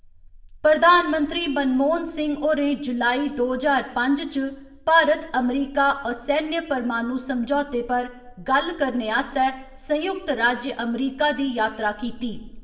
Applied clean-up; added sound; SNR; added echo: none; none; none; reverberation time 0.7 s.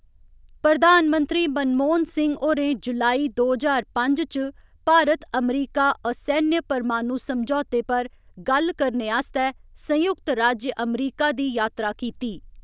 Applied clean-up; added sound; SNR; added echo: none; none; none; none.